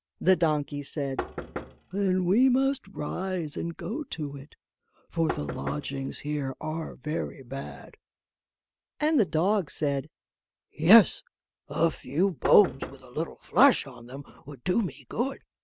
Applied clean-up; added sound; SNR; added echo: none; Knock; 11 dB; none.